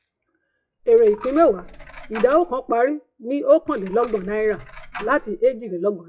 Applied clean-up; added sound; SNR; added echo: classical method log-MMSE.